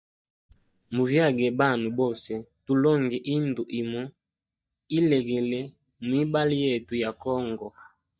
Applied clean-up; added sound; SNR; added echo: neural mask model DeepFilterNet 3.